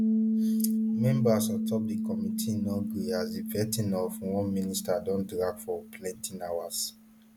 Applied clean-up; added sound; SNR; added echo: none; Piano; 0 dB; none.